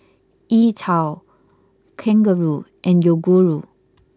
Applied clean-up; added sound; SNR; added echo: none; none; none; none.